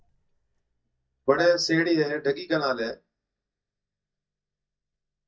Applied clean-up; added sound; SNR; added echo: neural mask model DeepFilterNet 3.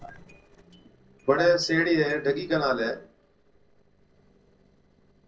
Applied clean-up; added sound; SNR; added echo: neural separator model SepFormer DNS4.